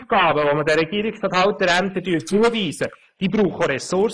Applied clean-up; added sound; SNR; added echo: neural mask model Resemble Enhance denoiser.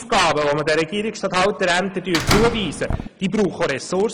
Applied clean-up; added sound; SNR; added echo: none; Slam; 2 dB; none.